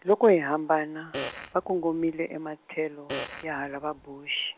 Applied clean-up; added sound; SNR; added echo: none; Fart; 12 dB; none.